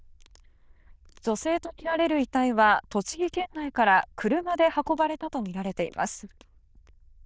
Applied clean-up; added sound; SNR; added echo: neural diffusion model UNIVERSE++.